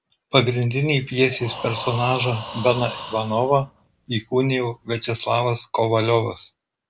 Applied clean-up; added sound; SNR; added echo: none; Breathing; 13 dB; none.